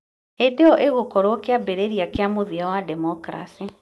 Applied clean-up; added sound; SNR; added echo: neural mask model DeepFilterNet 3.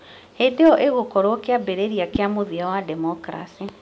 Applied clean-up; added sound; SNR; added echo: none; Whoosh, swoosh, swish; 15 dB; none.